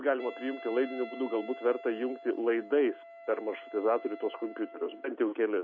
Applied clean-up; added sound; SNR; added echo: none; Wind instrument, woodwind instrument; 16 dB; none.